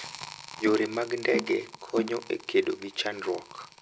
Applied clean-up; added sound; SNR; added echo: none; Crackle + Snare drum; 11 dB; none.